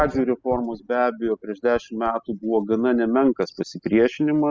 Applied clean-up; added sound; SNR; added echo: classical method spectral subtraction.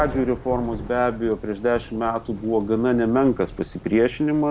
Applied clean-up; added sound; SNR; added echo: none; Thunder; 15 dB; none.